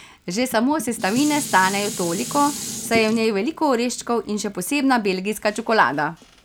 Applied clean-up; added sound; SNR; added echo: none; Dishes, pots, and pans; 13 dB; none.